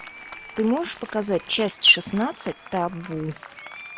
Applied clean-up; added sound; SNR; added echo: none; Applause; 17 dB; none.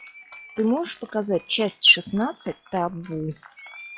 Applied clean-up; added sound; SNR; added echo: classical method log-MMSE.